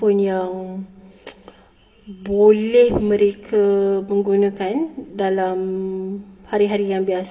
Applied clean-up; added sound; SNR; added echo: none; none; none; reverberation time 1.2 s.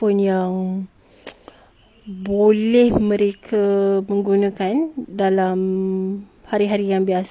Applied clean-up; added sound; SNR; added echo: none; none; none; none.